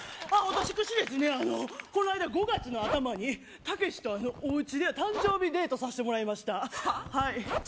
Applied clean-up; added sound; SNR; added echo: none; Zipper (clothing); 11 dB; none.